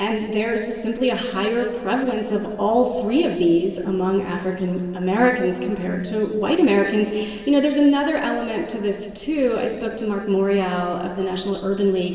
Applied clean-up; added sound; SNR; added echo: none; none; none; reverberation time 1.8 s.